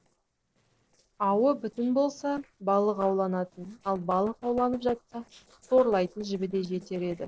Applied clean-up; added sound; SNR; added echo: neural separator model SepFormer DNS4.